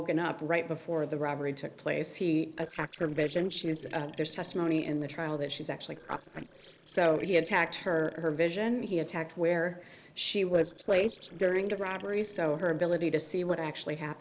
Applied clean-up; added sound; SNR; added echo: neural separator model SepFormer DNS4.